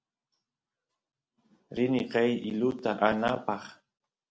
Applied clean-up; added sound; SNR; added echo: none; none; none; none.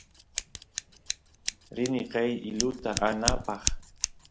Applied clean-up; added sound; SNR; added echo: none; Scissors; 2 dB; none.